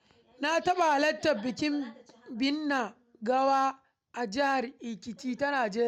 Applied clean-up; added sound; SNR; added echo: none; none; none; none.